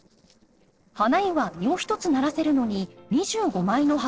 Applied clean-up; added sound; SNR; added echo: neural separator model SepFormer DNS4.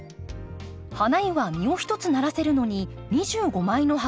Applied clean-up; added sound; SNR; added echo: none; none; none; none.